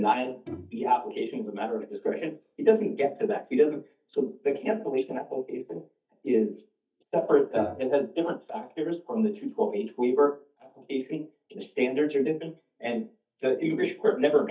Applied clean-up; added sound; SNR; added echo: neural mask model DeepFilterNet 3.